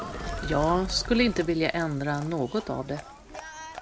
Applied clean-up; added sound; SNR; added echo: none; Livestock, farm animals, working animals + Fire; 10 dB; none.